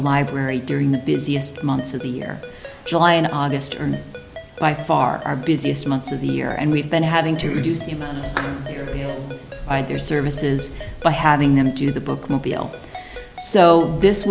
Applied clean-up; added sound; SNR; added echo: none; Ringtone; 17 dB; none.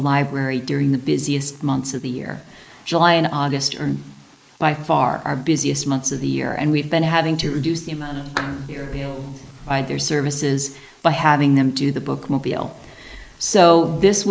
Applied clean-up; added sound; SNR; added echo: neural mask model Resemble Enhance denoiser.